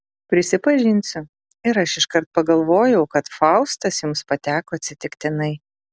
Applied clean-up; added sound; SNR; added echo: none; none; none; none.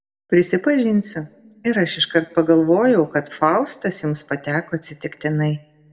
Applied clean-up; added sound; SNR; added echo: none; none; none; reverberation time 0.6 s.